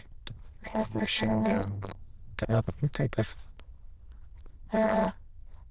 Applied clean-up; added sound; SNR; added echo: neural diffusion model UNIVERSE++.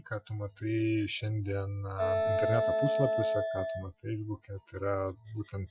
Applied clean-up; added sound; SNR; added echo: classical method Wiener filter.